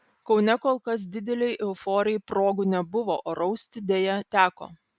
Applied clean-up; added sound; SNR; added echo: none; none; none; none.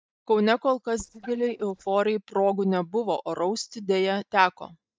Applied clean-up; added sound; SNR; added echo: neural mask model DeepFilterNet 3.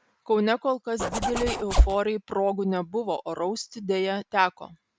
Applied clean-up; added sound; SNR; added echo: none; Zipper (clothing); -4 dB; none.